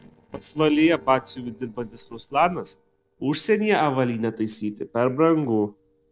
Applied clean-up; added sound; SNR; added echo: neural separator model SepFormer DNS4.